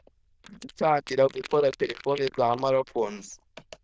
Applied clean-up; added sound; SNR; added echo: neural diffusion model UNIVERSE++.